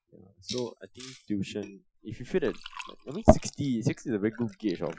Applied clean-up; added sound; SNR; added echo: classical method Wiener filter.